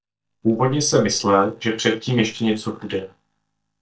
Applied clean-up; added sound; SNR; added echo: neural mask model DeepFilterNet 3.